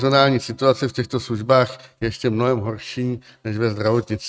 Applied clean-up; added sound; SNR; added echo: neural mask model RNNoise.